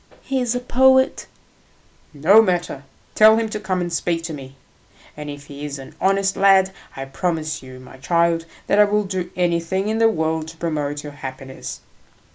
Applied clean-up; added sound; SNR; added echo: none; none; none; none.